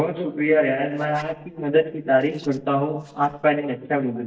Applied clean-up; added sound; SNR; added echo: neural mask model DeepFilterNet 3.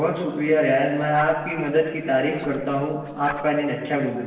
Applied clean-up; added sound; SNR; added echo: neural separator model SepFormer DNS4.